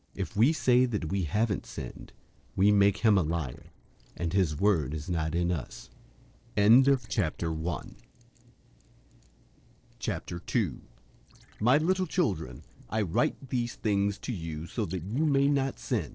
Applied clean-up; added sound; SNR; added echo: neural separator model SepFormer DNS4.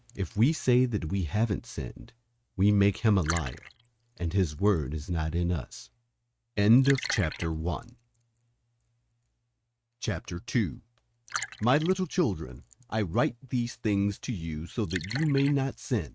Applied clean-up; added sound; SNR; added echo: neural mask model RNNoise.